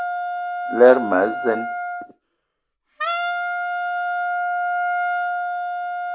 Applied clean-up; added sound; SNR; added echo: none; Wind instrument, woodwind instrument; 1 dB; none.